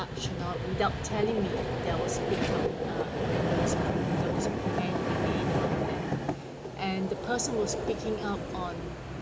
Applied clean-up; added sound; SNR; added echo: none; Vehicle; -4 dB; none.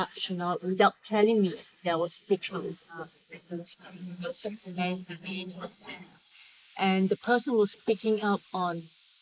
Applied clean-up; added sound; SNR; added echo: neural mask model Resemble Enhance denoiser.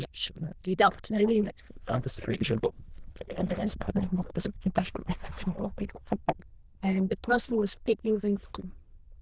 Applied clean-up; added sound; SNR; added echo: neural diffusion model UNIVERSE++.